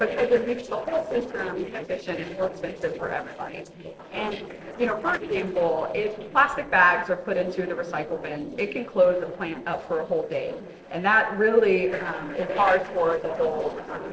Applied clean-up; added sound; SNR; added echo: neural separator model SepFormer DNS4.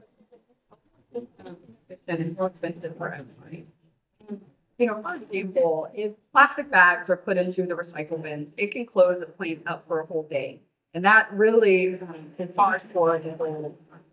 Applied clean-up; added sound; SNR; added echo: neural mask model DeepFilterNet 3.